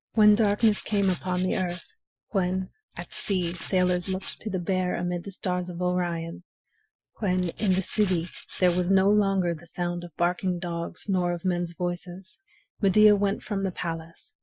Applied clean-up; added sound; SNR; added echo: classical method Wiener filter.